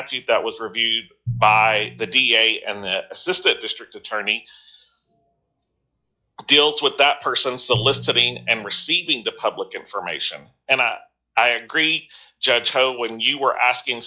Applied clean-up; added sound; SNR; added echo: classical method log-MMSE.